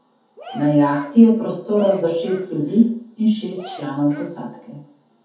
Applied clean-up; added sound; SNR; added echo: none; Cheering; 20 dB; reverberation time 0.5 s.